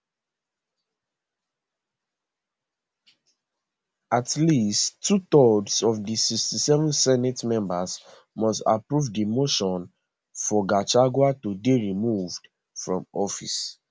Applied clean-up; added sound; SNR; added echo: none; none; none; none.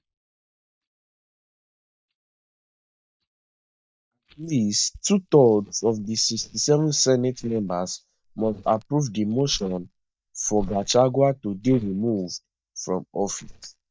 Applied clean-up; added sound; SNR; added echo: neural mask model DeepFilterNet 3.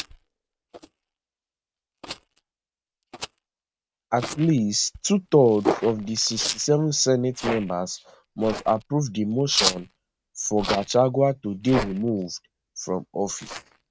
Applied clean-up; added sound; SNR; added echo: neural mask model RNNoise.